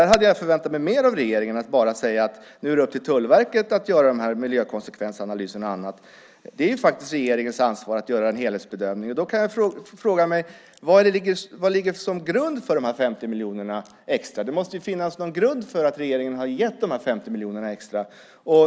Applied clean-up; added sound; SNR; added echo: none; none; none; none.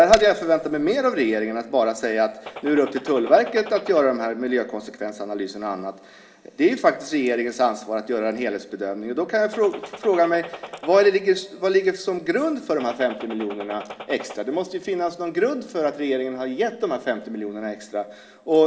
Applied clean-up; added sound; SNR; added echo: none; Gunshot, gunfire; 15 dB; reverberation time 2.6 s.